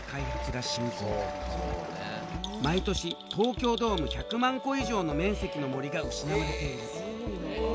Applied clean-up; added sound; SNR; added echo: none; none; none; none.